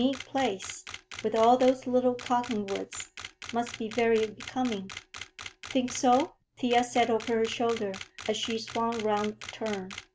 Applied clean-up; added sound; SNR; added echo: none; Camera; 15 dB; none.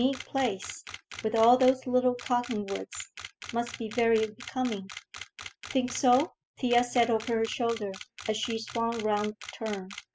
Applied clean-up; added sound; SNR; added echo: classical method spectral subtraction.